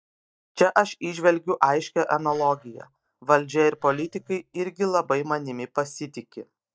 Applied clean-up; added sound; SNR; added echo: neural mask model DeepFilterNet 3.